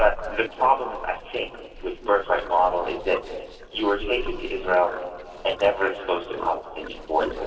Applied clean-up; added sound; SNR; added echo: neural separator model SepFormer DNS4.